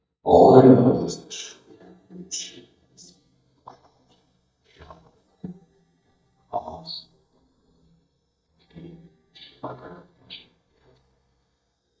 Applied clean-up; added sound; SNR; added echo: neural mask model DeepFilterNet 3.